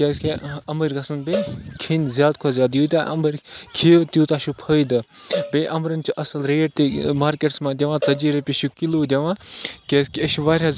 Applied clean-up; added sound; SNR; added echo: none; Cowbell; 13 dB; none.